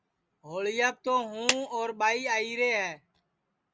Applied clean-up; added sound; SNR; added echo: none; Clapping; 4 dB; none.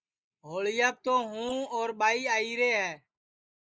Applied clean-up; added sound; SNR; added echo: neural mask model Resemble Enhance denoiser.